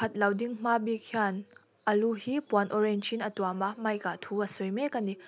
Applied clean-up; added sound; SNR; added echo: none; none; none; none.